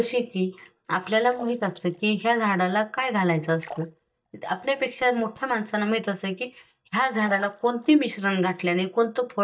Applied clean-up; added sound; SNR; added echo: neural mask model DeepFilterNet 3.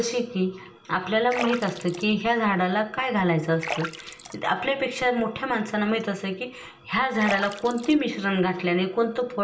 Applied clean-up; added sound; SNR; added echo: none; Splash, splatter; 13 dB; reverberation time 0.2 s.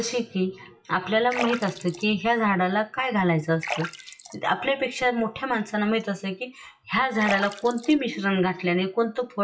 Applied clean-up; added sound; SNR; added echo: classical method WPE with log-MMSE.